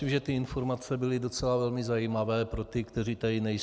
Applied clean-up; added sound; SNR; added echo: none; none; none; none.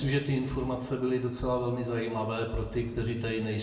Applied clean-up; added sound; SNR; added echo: none; none; none; reverberation time 1.0 s.